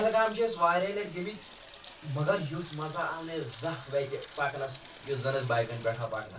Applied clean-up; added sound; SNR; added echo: none; Sink (filling or washing) / Water tap, faucet; 17 dB; reverberation time 0.2 s.